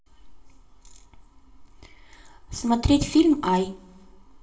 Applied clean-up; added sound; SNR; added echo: none; none; none; reverberation time 0.5 s.